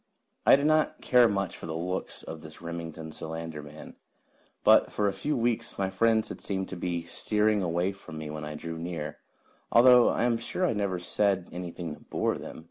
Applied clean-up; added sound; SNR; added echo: none; none; none; none.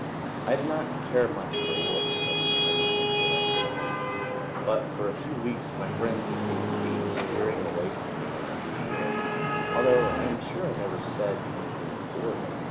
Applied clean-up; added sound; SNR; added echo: none; Traffic noise, roadway noise / Vehicle horn, car horn, honking; -3 dB; reverberation time 0.9 s.